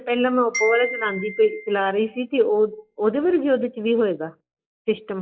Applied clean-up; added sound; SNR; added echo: classical method log-MMSE.